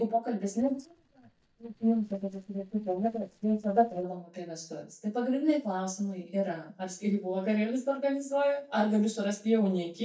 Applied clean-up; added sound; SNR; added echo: neural mask model DeepFilterNet 3.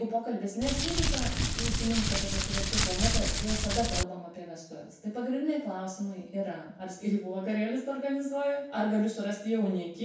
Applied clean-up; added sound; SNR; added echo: none; Crumpling, crinkling; -3 dB; reverberation time 0.6 s.